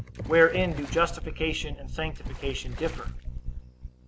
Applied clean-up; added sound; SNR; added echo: none; Water / Splash, splatter; 19 dB; none.